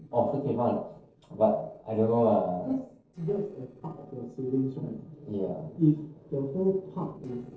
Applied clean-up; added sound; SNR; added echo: neural separator model SepFormer DNS4.